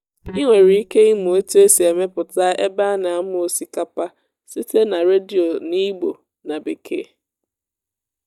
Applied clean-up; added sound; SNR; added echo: neural mask model DeepFilterNet 3.